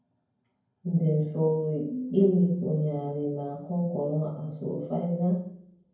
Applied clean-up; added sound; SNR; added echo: none; none; none; reverberation time 0.9 s.